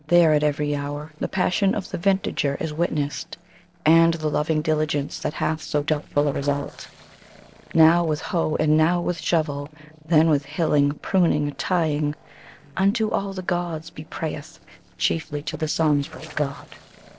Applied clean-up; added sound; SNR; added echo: neural separator model SepFormer DNS4.